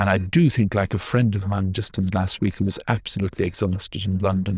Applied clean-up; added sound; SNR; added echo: neural diffusion model UNIVERSE++.